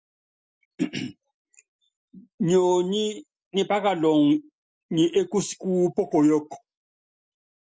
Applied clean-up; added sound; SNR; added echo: none; none; none; none.